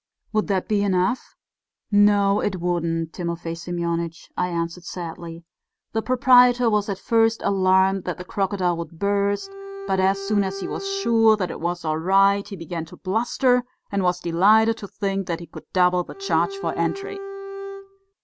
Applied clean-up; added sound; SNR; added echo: none; Bowed string instrument; 10 dB; none.